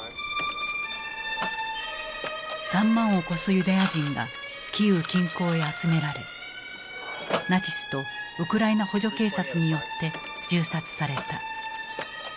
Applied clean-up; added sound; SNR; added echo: none; Mechanisms; 13 dB; none.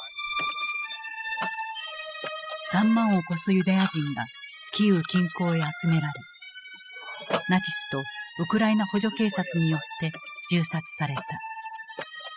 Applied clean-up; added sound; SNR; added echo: classical method spectral subtraction.